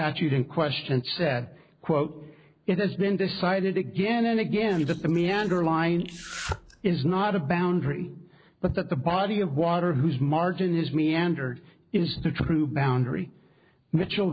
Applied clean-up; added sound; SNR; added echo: neural separator model SepFormer DNS4.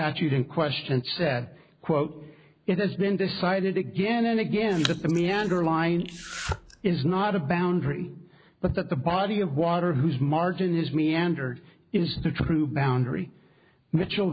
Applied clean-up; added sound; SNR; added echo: none; Domestic sounds, home sounds; 11 dB; none.